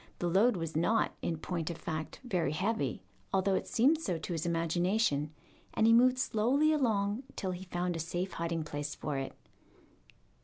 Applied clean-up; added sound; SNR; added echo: none; none; none; none.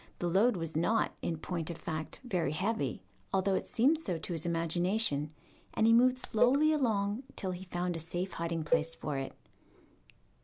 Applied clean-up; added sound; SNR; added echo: none; Cowbell + Raindrop; 6 dB; none.